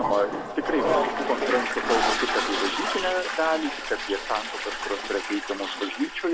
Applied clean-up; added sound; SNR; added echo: none; Toilet flush; 0 dB; none.